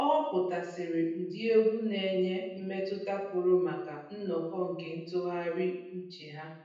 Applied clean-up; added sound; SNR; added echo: none; none; none; reverberation time 0.9 s.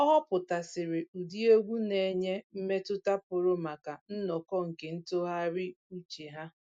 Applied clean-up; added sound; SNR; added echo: none; none; none; none.